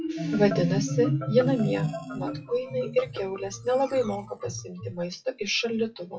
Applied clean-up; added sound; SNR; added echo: classical method WPE with log-MMSE.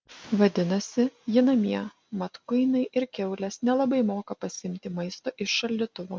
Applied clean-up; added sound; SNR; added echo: none; none; none; none.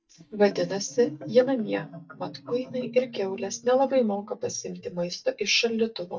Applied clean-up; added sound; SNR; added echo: neural mask model DeepFilterNet 3.